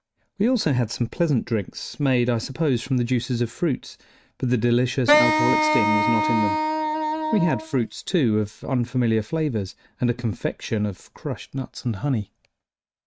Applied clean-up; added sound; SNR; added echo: neural mask model RNNoise.